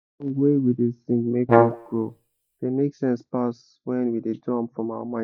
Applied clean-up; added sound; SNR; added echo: classical method log-MMSE.